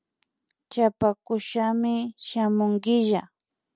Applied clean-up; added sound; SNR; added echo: none; none; none; none.